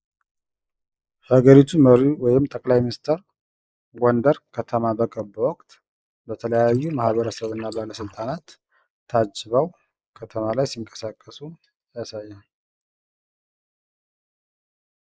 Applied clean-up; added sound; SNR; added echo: neural mask model Resemble Enhance denoiser.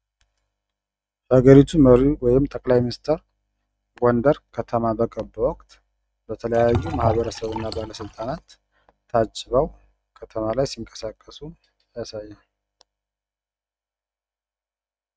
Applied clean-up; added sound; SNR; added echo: neural mask model RNNoise.